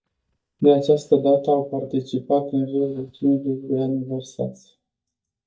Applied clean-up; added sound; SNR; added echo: neural mask model DeepFilterNet 3.